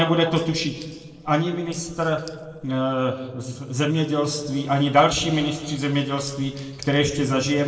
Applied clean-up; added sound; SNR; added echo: neural separator model SepFormer DNS4.